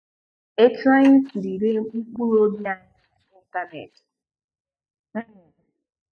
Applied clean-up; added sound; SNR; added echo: neural mask model DeepFilterNet 3.